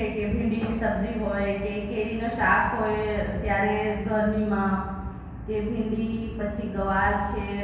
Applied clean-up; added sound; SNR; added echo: none; none; none; reverberation time 1.2 s.